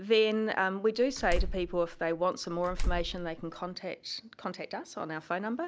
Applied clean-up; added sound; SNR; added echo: none; Slam; 3 dB; none.